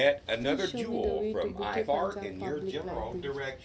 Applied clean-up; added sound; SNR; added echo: none; Fart; -4 dB; none.